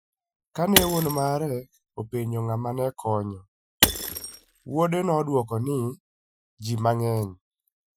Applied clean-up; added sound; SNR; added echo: classical method Wiener filter.